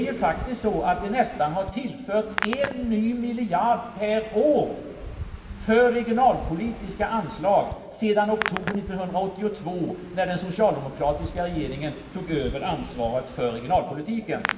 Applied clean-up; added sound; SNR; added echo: none; Hands; 12 dB; reverberation time 1.4 s.